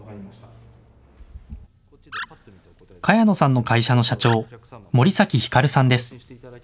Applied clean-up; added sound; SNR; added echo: none; Animal; 17 dB; none.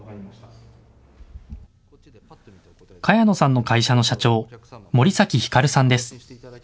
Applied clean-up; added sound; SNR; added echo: none; none; none; none.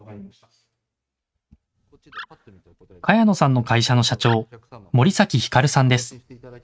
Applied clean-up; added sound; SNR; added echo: neural mask model RNNoise.